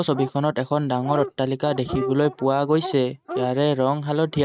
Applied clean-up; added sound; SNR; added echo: neural mask model RNNoise.